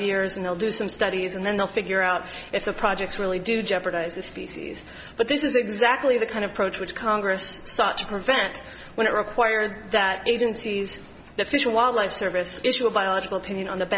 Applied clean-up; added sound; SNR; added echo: none; none; none; none.